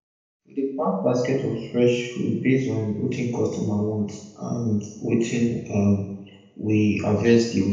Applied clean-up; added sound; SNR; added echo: none; none; none; reverberation time 0.9 s.